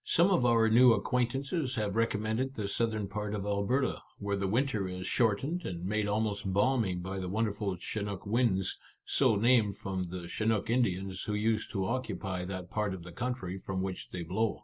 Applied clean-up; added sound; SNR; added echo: none; none; none; none.